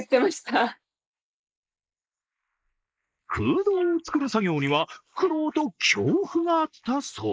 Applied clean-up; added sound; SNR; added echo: neural mask model Resemble Enhance denoiser.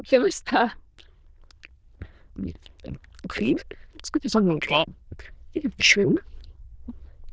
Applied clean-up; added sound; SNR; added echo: neural diffusion model UNIVERSE++.